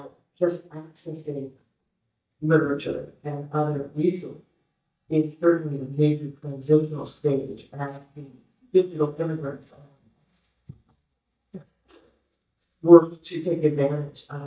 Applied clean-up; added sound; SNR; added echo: neural mask model DeepFilterNet 3.